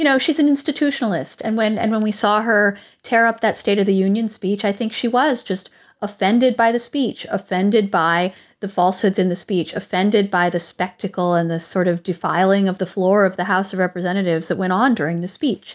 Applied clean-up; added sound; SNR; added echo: none; none; none; none.